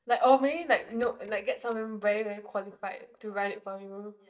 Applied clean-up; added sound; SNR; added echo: neural mask model DeepFilterNet 3.